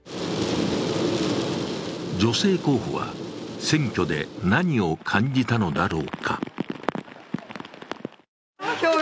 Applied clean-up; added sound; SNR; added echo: none; none; none; none.